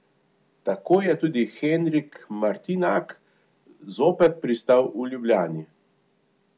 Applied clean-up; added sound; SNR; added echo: none; none; none; none.